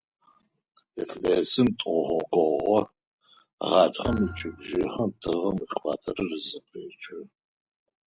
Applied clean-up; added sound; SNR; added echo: none; Thump, thud; 13 dB; none.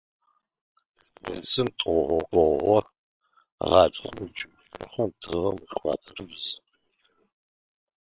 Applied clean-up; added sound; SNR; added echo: neural separator model SepFormer WHAM!.